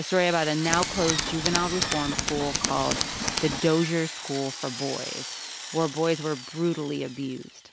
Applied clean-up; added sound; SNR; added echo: none; Drill + Tools; 4 dB; none.